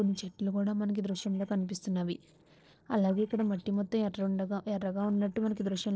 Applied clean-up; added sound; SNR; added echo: neural separator model SepFormer DNS4.